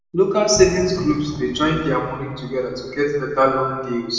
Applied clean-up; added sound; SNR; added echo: none; Fireworks; 15 dB; reverberation time 1.2 s.